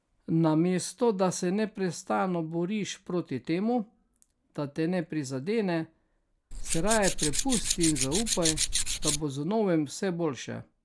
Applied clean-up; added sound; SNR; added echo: none; Tools; -1 dB; none.